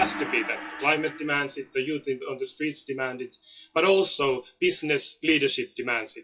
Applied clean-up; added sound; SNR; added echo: classical method WPE with log-MMSE.